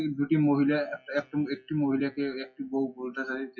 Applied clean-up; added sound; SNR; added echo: classical method WPE with log-MMSE.